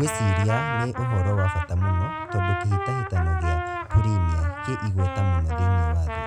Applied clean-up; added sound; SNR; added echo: none; Trumpet; 8 dB; none.